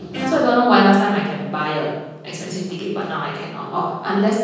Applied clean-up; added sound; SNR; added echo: none; Bowed string instrument; 15 dB; reverberation time 1.3 s.